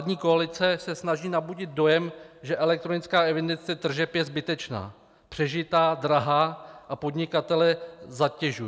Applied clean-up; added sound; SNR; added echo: none; none; none; none.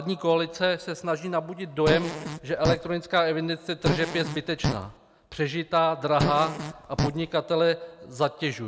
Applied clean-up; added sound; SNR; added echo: none; Fart; 3 dB; none.